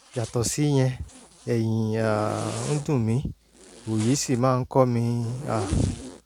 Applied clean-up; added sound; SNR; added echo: none; Zipper (clothing); 16 dB; none.